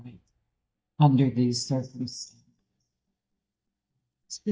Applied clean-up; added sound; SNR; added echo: neural mask model DeepFilterNet 3.